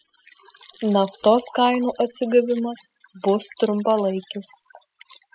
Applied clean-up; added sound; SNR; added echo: classical method spectral subtraction.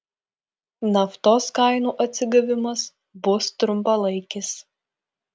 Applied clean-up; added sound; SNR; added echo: none; none; none; none.